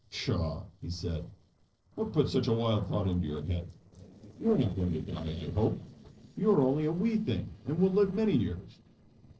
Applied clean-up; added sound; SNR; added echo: neural separator model SepFormer DNS4.